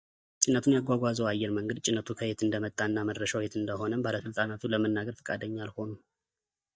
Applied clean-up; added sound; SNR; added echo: neural mask model DeepFilterNet 3.